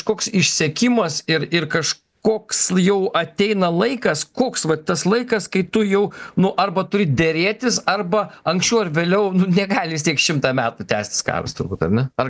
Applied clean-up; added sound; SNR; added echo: none; none; none; none.